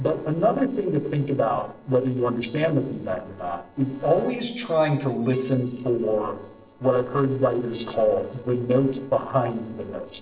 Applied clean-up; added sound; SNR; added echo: neural separator model SepFormer DNS4.